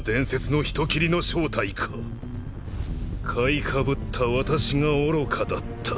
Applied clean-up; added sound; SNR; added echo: none; Guitar; 14 dB; none.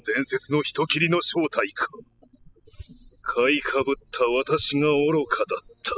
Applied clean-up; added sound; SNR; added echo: classical method spectral subtraction.